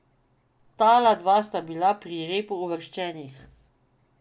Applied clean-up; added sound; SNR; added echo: none; none; none; none.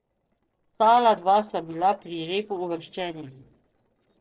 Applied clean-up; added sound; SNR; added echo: neural separator model SepFormer DNS4.